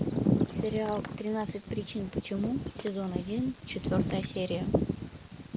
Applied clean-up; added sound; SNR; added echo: none; Bird vocalization, bird call, bird song; -2 dB; none.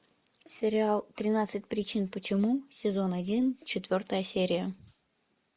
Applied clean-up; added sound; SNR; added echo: none; none; none; none.